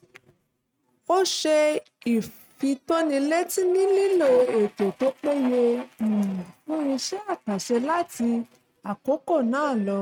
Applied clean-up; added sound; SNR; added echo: neural mask model RNNoise.